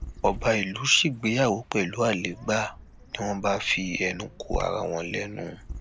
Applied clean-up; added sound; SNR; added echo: none; Bird vocalization, bird call, bird song; 14 dB; none.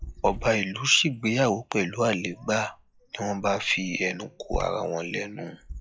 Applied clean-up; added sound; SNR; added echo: classical method log-MMSE.